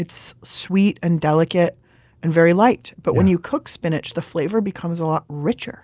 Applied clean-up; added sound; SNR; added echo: none; none; none; none.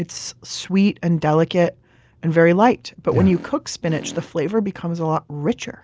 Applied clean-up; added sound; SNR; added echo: none; Fart; 16 dB; none.